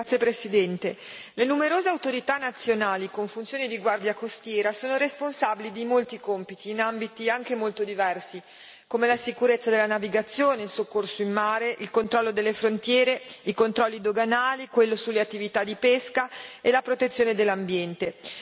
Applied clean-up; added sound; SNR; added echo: none; none; none; none.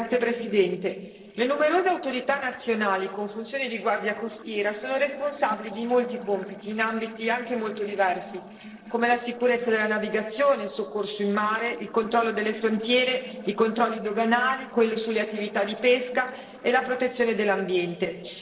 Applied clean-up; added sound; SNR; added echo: neural separator model SepFormer DNS4.